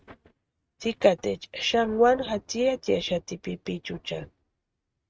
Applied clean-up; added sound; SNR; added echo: neural mask model RNNoise.